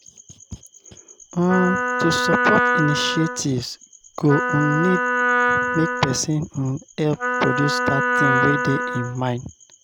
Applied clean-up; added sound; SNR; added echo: none; Wind instrument, woodwind instrument; -1 dB; none.